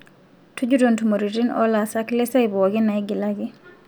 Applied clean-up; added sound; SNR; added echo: none; none; none; none.